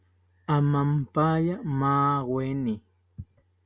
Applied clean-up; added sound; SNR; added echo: none; none; none; none.